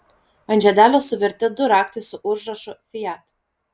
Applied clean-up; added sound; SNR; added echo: none; none; none; none.